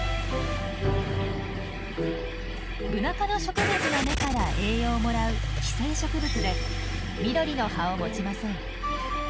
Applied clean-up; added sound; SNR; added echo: none; Engine starting / Car; 0 dB; none.